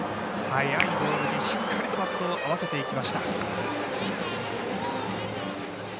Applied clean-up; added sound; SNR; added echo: none; Finger snapping; 11 dB; none.